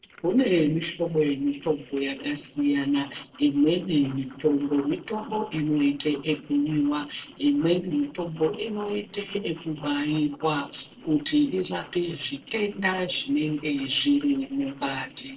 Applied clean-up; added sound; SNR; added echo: neural separator model SepFormer DNS4.